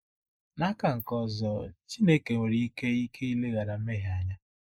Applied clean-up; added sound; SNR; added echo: neural mask model Resemble Enhance denoiser.